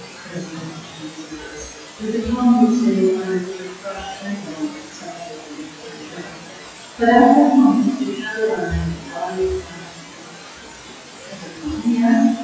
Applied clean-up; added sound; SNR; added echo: classical method WPE with log-MMSE.